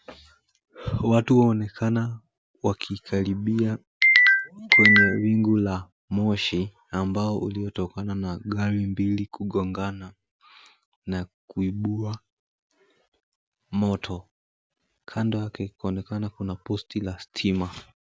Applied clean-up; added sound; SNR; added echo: none; none; none; none.